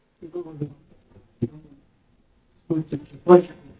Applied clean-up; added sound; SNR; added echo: neural mask model DeepFilterNet 3.